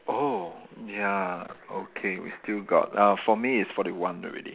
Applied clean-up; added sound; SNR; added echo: none; none; none; none.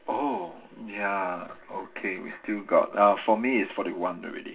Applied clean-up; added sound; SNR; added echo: none; none; none; reverberation time 0.2 s.